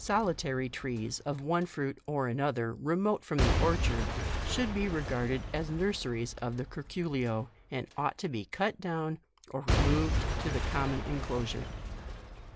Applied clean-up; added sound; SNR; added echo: none; Shatter / Crushing / Boom; 2 dB; none.